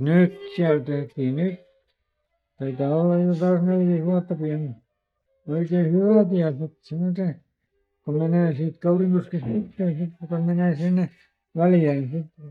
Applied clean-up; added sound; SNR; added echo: neural mask model DeepFilterNet 3.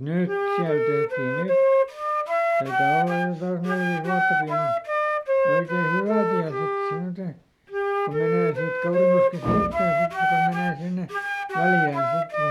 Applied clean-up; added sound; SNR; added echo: none; Wind instrument, woodwind instrument; -5 dB; none.